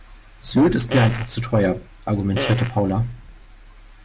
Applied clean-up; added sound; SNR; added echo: none; Fart; 10 dB; none.